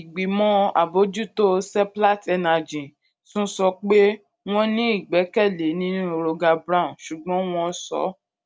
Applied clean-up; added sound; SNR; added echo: none; none; none; none.